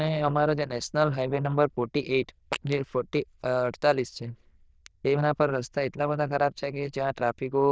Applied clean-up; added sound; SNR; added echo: neural diffusion model UNIVERSE++.